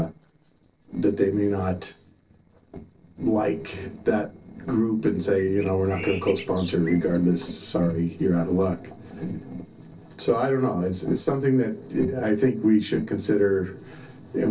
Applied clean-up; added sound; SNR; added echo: neural separator model SepFormer DNS4.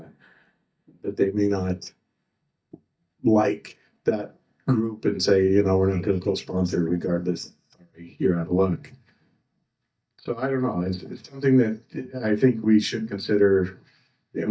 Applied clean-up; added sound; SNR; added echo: neural mask model DeepFilterNet 3.